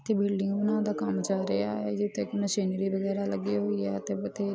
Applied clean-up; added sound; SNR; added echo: none; none; none; none.